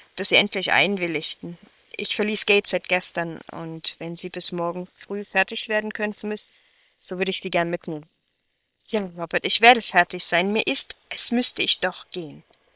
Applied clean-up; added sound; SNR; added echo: neural separator model SepFormer WHAM!.